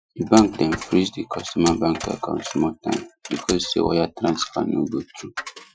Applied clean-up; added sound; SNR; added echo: classical method Wiener filter.